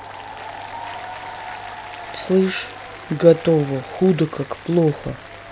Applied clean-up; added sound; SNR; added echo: none; Applause; 14 dB; none.